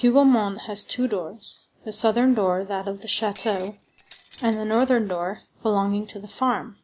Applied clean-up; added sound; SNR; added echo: none; Shatter; 20 dB; none.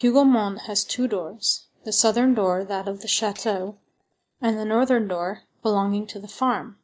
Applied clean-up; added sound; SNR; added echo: neural mask model DeepFilterNet 3.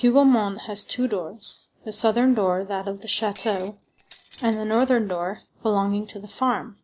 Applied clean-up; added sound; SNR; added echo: neural separator model SepFormer DNS4.